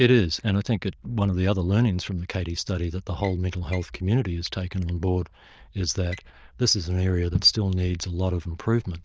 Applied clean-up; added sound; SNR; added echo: neural diffusion model UNIVERSE++.